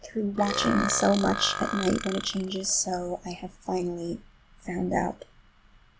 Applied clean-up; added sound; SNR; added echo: none; Burping, eructation; 5 dB; none.